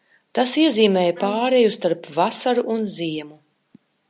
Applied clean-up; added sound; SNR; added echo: none; Bowed string instrument; 18 dB; none.